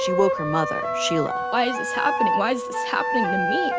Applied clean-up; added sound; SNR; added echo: none; Wind instrument, woodwind instrument; 1 dB; none.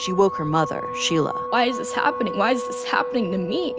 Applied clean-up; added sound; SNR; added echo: none; none; none; none.